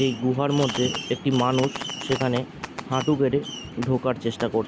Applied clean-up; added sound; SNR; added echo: none; Fireworks; 12 dB; none.